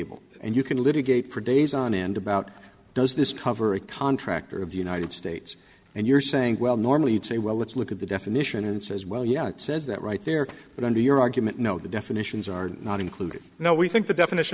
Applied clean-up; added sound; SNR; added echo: none; none; none; none.